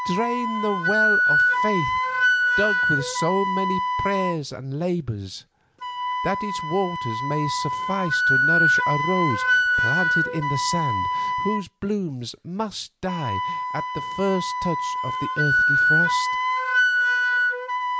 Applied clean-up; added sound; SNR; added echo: none; Wind instrument, woodwind instrument; -5 dB; none.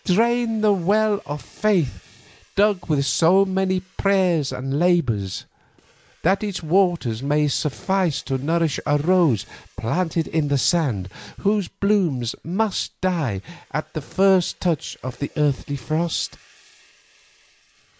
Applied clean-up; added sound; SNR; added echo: neural mask model Resemble Enhance denoiser.